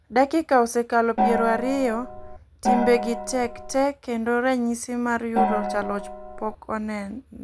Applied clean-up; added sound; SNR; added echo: none; Gong; 2 dB; none.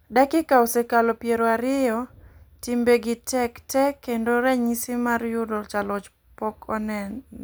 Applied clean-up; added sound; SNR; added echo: none; none; none; none.